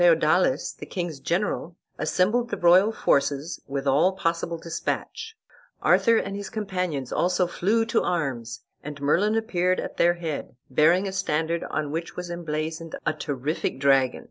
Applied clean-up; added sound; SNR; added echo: none; none; none; none.